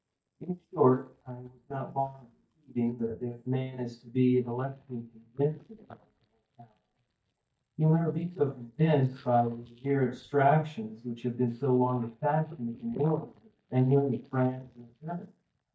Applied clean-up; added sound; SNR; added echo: neural mask model DeepFilterNet 3.